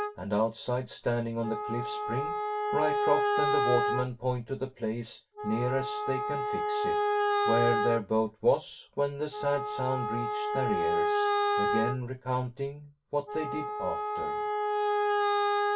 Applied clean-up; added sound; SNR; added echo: none; Wind instrument, woodwind instrument; -1 dB; reverberation time 0.2 s.